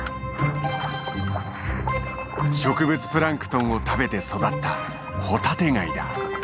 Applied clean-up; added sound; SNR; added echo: none; none; none; none.